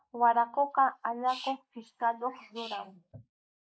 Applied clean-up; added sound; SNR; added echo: neural mask model Resemble Enhance denoiser.